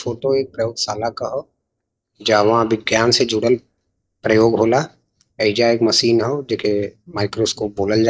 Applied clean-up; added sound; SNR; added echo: neural mask model DeepFilterNet 3.